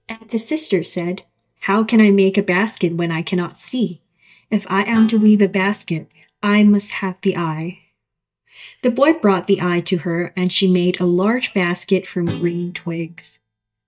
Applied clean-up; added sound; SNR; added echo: neural mask model DeepFilterNet 3.